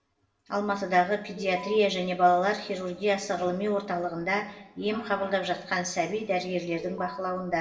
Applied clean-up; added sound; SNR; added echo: none; Alarm; 12 dB; reverberation time 0.8 s.